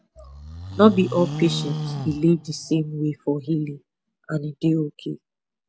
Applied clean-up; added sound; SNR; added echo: none; Livestock, farm animals, working animals; 8 dB; none.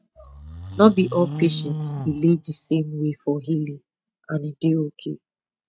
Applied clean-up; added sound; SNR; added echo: neural mask model RNNoise.